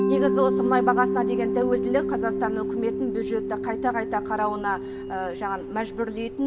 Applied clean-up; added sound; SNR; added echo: none; Mallet percussion; 0 dB; none.